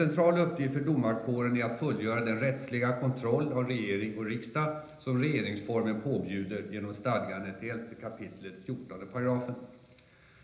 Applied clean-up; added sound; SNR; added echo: none; none; none; reverberation time 1.0 s.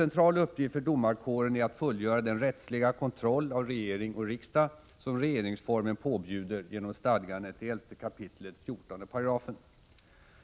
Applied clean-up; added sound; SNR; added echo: none; none; none; none.